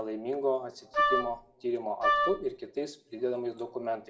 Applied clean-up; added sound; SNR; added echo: none; Wind instrument, woodwind instrument; -5 dB; reverberation time 0.8 s.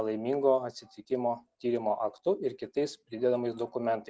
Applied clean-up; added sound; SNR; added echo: none; none; none; none.